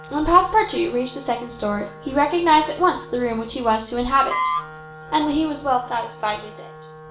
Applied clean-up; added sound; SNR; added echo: none; Wind instrument, woodwind instrument; 11 dB; reverberation time 0.9 s.